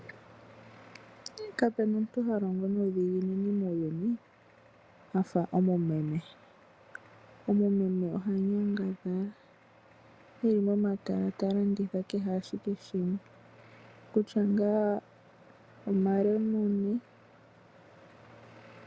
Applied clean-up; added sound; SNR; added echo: none; none; none; none.